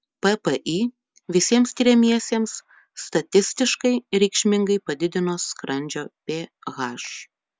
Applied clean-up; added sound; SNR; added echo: none; none; none; none.